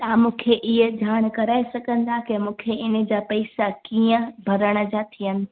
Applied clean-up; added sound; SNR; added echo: none; none; none; none.